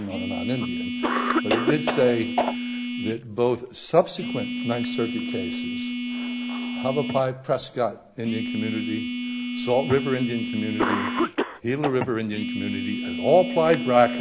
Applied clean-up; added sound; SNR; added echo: none; Telephone + Cough; 3 dB; none.